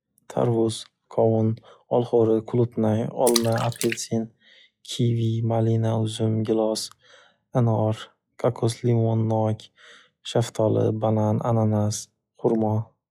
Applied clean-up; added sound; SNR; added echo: classical method log-MMSE.